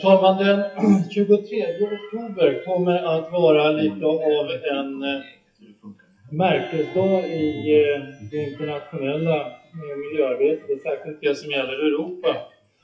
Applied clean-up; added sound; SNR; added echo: classical method WPE with log-MMSE.